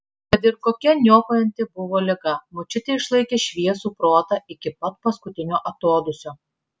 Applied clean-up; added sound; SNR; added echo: none; none; none; none.